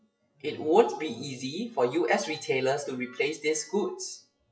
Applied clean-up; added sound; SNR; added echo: classical method WPE with log-MMSE.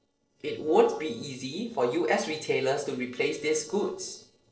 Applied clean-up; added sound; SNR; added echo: neural separator model SepFormer DNS4.